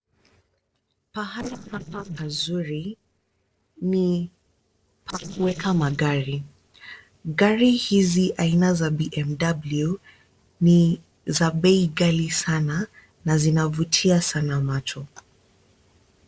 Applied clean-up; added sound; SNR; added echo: neural separator model SepFormer DNS4.